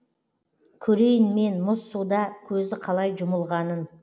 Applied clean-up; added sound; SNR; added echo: none; none; none; none.